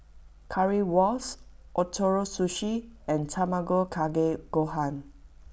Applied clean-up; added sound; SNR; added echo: none; none; none; none.